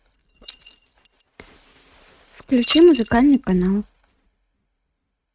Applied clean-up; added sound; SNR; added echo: neural mask model RNNoise.